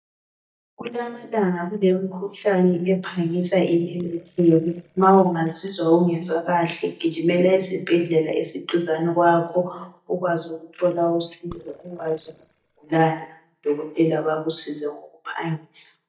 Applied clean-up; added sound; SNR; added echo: neural mask model DeepFilterNet 3.